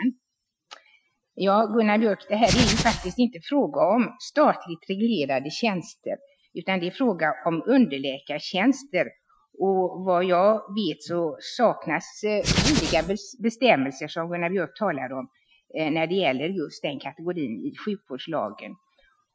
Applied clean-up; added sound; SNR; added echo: classical method Wiener filter.